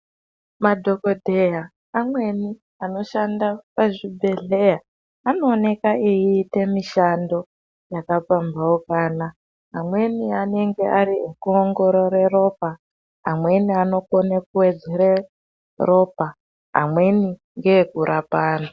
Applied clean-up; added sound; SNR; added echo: none; none; none; none.